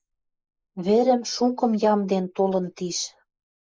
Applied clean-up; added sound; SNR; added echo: neural mask model Resemble Enhance denoiser.